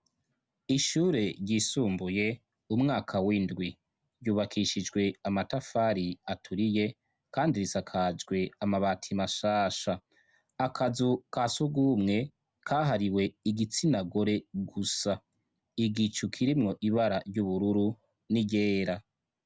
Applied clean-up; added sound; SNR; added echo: none; none; none; none.